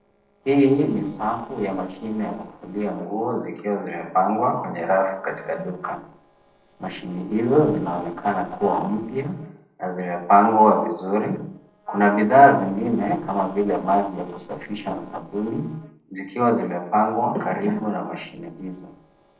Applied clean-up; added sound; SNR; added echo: neural separator model SepFormer DNS4.